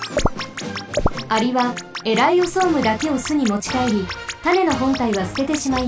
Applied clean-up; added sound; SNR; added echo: none; none; none; none.